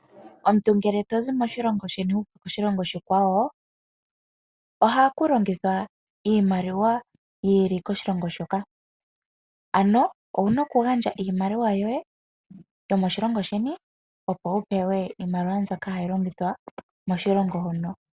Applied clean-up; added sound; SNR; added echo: none; none; none; none.